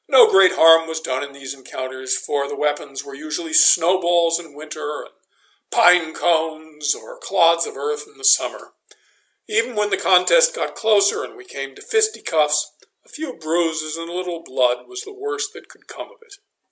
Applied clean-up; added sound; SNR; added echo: none; none; none; none.